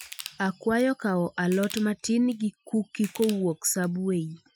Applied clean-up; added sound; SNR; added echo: classical method Wiener filter.